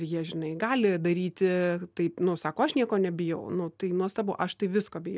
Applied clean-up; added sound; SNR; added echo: none; none; none; none.